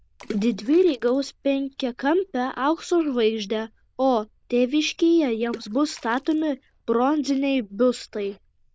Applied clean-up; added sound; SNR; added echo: neural diffusion model UNIVERSE++.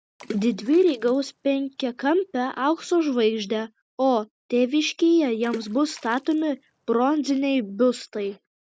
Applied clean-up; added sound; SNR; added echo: none; Water / Splash, splatter; 20 dB; none.